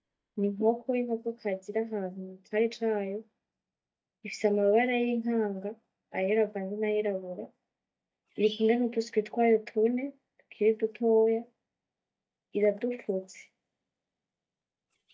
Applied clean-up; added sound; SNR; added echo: neural mask model DeepFilterNet 3.